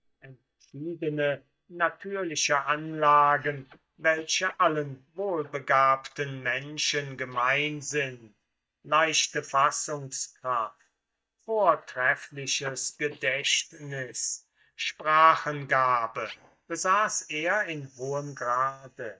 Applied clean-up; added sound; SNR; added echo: neural mask model DeepFilterNet 3.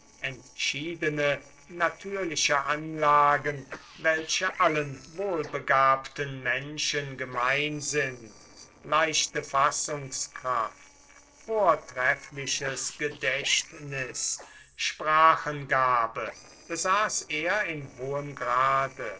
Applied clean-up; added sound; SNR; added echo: neural separator model SepFormer DNS4.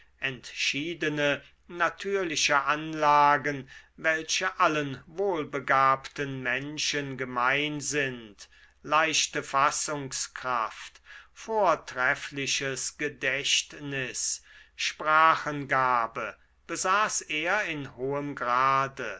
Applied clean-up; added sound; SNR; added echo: none; none; none; none.